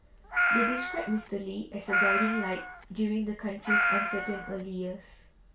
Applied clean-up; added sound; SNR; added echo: none; Meow; -3 dB; reverberation time 0.2 s.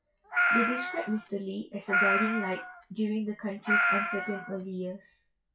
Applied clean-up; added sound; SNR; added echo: classical method WPE with log-MMSE.